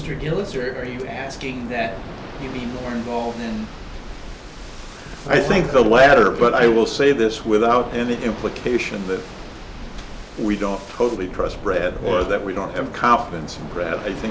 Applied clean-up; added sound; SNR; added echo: none; Waves, surf; 13 dB; none.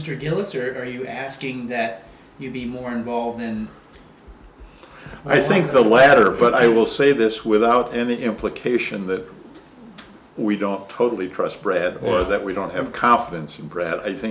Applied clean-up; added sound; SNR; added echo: none; none; none; none.